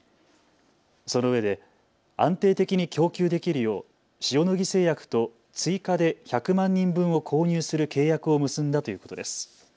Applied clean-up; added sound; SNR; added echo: none; none; none; none.